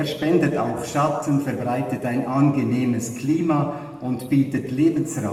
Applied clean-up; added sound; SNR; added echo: none; none; none; reverberation time 1.0 s.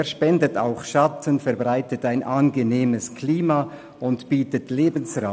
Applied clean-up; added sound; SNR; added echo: none; none; none; none.